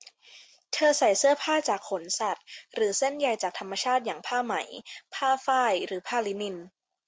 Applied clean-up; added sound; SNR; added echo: none; none; none; none.